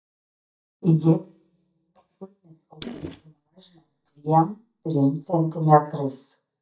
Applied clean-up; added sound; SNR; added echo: neural mask model DeepFilterNet 3.